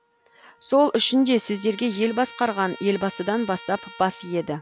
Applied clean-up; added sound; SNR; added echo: none; Trumpet; 20 dB; none.